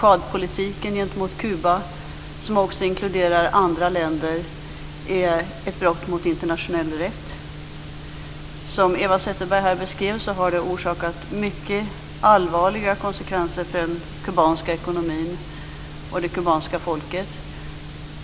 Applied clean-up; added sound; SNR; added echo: none; none; none; none.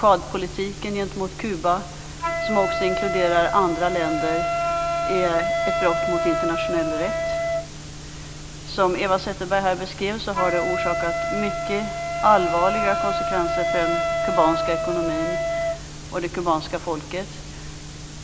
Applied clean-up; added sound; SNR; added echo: none; Wind instrument, woodwind instrument; 2 dB; none.